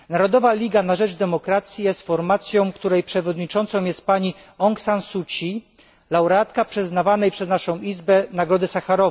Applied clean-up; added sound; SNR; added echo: none; none; none; none.